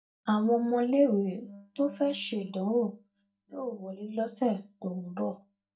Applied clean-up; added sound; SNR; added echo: neural mask model DeepFilterNet 3.